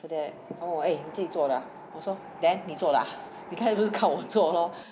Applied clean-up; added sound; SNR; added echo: none; Wind; 16 dB; none.